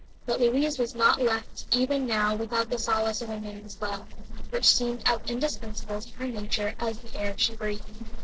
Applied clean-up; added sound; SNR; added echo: neural separator model SepFormer DNS4.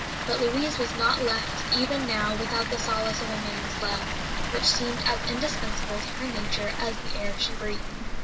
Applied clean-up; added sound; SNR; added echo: none; Water; 1 dB; reverberation time 0.4 s.